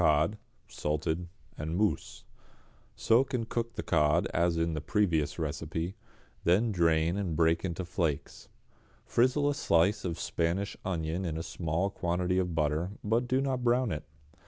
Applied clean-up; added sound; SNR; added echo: none; none; none; none.